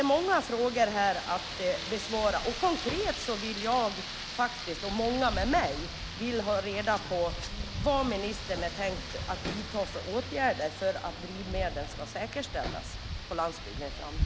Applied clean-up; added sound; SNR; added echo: none; Rain; 6 dB; none.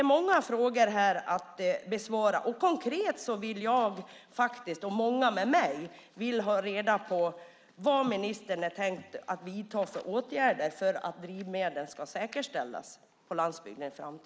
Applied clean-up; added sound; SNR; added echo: none; none; none; none.